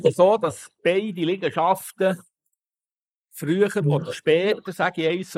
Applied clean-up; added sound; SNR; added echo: neural mask model Resemble Enhance denoiser.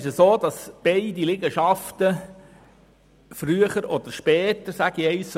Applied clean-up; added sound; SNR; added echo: none; none; none; none.